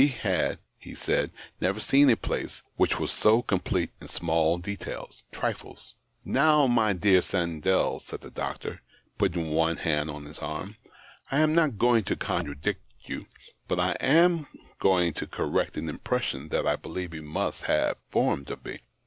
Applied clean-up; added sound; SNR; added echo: none; none; none; none.